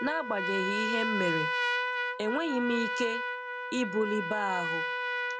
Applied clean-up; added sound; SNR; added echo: none; Trumpet; 0 dB; none.